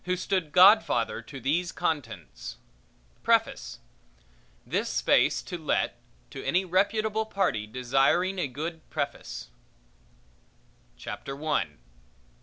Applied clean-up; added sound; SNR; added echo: none; none; none; none.